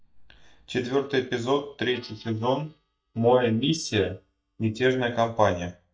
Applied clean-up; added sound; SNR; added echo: neural mask model DeepFilterNet 3.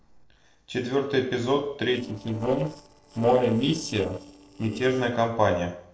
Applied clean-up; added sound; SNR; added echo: neural separator model SepFormer DNS4.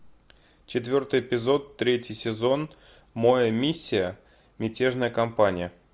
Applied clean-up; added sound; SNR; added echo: none; none; none; none.